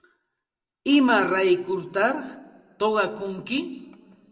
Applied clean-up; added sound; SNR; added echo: none; none; none; reverberation time 0.7 s.